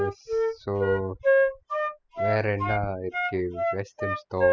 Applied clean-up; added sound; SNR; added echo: classical method spectral subtraction.